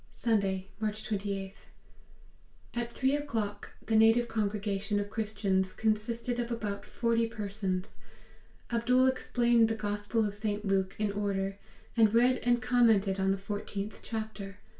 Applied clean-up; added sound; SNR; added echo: none; none; none; reverberation time 0.3 s.